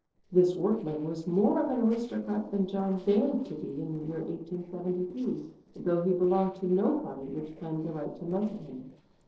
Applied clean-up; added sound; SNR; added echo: neural separator model SepFormer DNS4.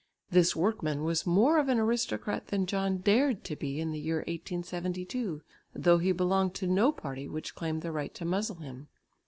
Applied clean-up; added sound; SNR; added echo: none; none; none; none.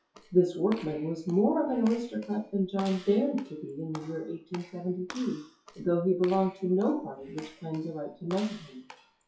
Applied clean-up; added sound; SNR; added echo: classical method WPE with log-MMSE.